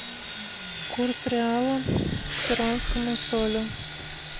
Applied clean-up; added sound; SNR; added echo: none; Sawing + Respiratory sounds; 2 dB; none.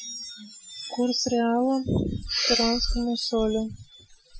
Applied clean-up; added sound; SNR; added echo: classical method Wiener filter.